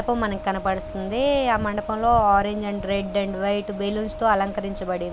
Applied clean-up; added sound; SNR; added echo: none; Wind instrument, woodwind instrument; 14 dB; none.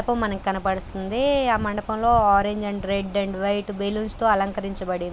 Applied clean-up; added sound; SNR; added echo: none; none; none; none.